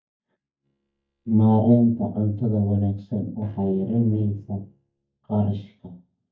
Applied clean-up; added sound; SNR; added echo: neural mask model DeepFilterNet 3.